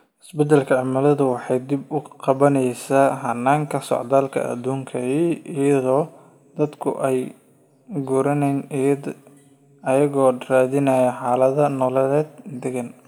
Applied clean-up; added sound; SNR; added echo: none; none; none; reverberation time 2.0 s.